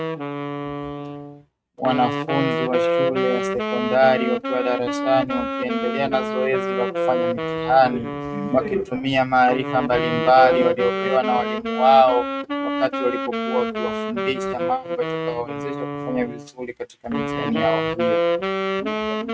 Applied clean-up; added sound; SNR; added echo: neural mask model RNNoise.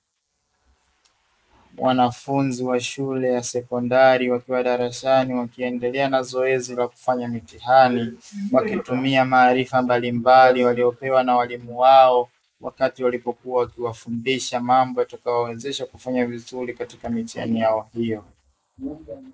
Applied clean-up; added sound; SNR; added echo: neural mask model Resemble Enhance denoiser.